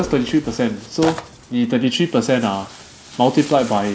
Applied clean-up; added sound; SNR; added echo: none; Tearing; 15 dB; none.